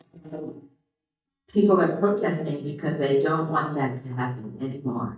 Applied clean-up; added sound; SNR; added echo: neural mask model DeepFilterNet 3.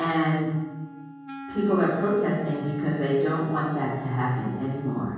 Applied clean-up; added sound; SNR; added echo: none; Wind instrument, woodwind instrument; 17 dB; reverberation time 1.3 s.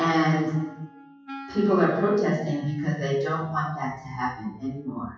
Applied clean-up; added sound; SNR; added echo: classical method WPE with log-MMSE.